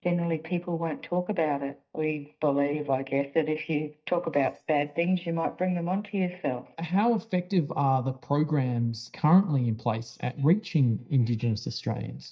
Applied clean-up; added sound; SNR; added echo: neural mask model DeepFilterNet 3.